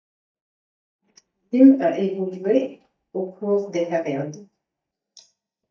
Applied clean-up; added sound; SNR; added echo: neural mask model DeepFilterNet 3.